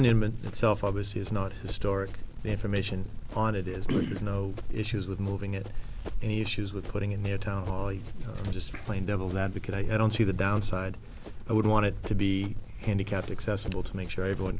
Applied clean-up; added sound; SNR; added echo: none; Run; 3 dB; none.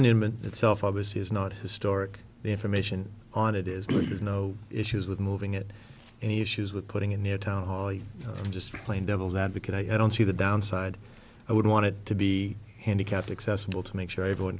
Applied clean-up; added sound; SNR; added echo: none; none; none; none.